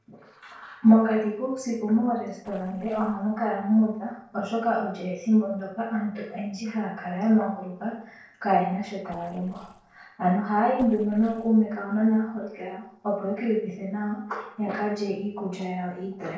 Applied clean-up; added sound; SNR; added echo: neural separator model SepFormer DNS4.